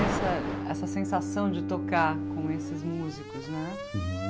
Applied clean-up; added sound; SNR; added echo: none; Bowed string instrument + Alarm; 1 dB; none.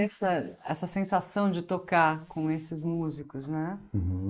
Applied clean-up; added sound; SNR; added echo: neural mask model Resemble Enhance denoiser.